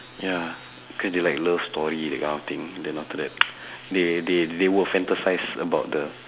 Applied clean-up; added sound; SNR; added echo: none; none; none; none.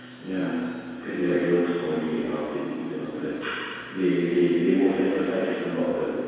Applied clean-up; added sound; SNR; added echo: none; none; none; reverberation time 2.0 s.